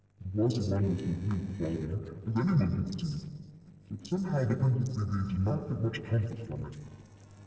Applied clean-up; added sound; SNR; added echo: neural separator model SepFormer DNS4.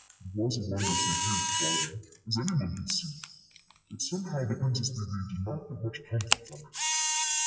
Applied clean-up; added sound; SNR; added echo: classical method WPE with log-MMSE.